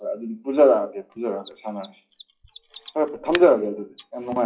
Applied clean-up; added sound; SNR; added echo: classical method WPE with log-MMSE.